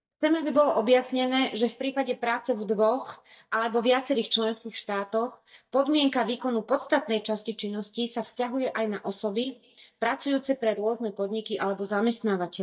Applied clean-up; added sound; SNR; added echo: neural mask model DeepFilterNet 3.